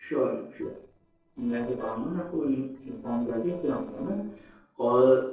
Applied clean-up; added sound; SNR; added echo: neural separator model SepFormer DNS4.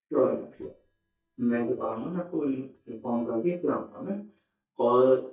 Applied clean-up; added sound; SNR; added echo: neural mask model DeepFilterNet 3.